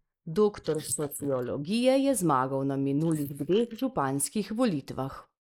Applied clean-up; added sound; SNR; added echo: neural mask model Resemble Enhance denoiser.